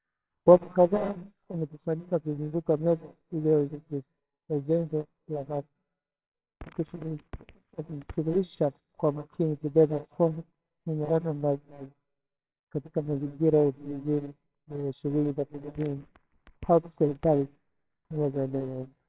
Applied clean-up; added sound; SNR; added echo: neural separator model SepFormer WHAMR!.